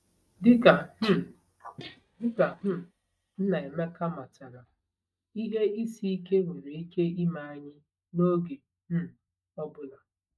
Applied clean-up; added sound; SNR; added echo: neural mask model DeepFilterNet 3.